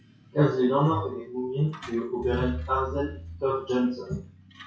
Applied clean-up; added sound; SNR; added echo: classical method WPE with log-MMSE.